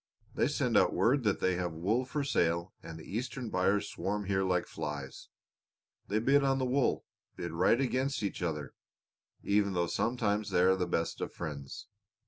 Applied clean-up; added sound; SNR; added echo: none; none; none; none.